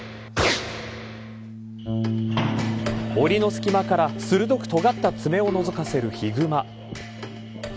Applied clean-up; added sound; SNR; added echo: none; Bass guitar; 6 dB; none.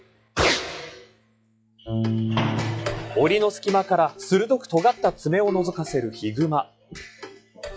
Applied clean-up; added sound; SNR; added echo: classical method log-MMSE.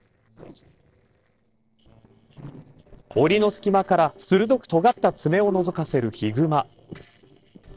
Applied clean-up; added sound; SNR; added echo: neural separator model SepFormer DNS4.